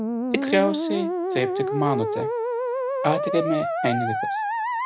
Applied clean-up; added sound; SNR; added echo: none; Musical instrument; -1 dB; none.